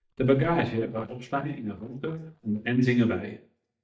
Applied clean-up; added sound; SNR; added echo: neural mask model DeepFilterNet 3.